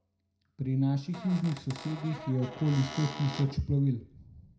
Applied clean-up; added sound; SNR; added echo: none; Squeak / Cupboard open or close; 12 dB; reverberation time 0.4 s.